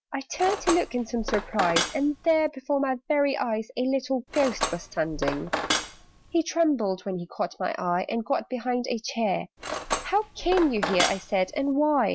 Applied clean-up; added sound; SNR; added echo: none; Cutlery, silverware; 5 dB; none.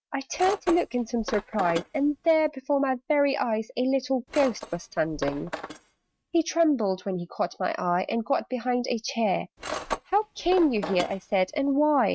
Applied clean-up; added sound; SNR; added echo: neural mask model RNNoise.